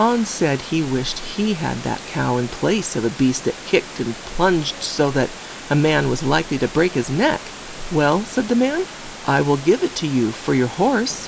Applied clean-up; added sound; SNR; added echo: none; Water; 15 dB; none.